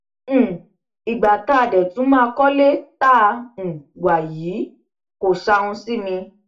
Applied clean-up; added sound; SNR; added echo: none; none; none; reverberation time 0.2 s.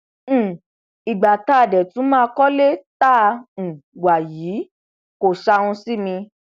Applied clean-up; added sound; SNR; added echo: none; none; none; none.